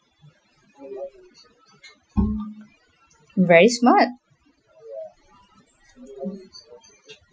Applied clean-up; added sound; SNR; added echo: classical method Wiener filter.